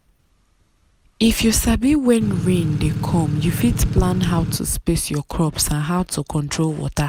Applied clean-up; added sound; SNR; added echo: none; Engine / Truck / Car; 3 dB; none.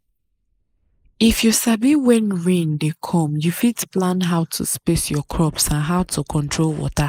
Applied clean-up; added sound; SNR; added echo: neural mask model Resemble Enhance denoiser.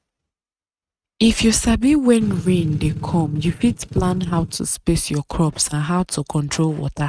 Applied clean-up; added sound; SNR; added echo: neural mask model RNNoise.